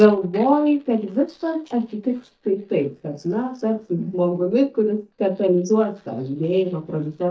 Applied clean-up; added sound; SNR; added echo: neural mask model DeepFilterNet 3.